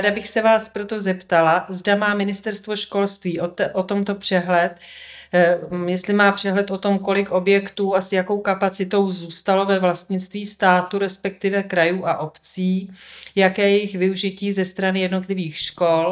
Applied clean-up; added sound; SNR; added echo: neural mask model DeepFilterNet 3.